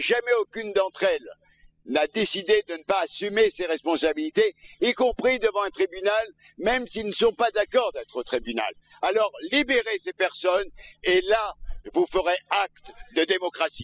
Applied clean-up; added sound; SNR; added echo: classical method spectral subtraction.